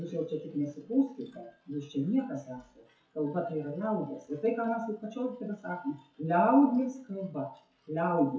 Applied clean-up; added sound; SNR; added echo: classical method WPE with log-MMSE.